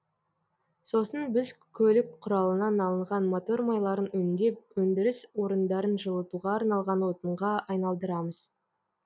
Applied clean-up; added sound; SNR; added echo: none; none; none; none.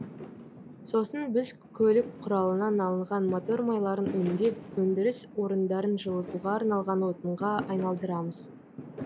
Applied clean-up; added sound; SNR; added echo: none; Fireworks; 14 dB; none.